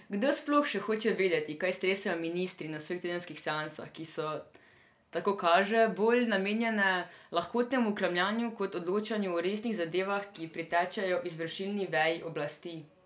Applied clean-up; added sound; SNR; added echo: none; none; none; none.